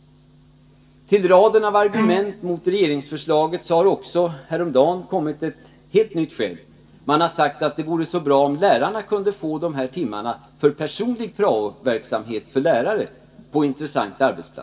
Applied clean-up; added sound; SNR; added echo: none; Bowed string instrument; 7 dB; reverberation time 0.7 s.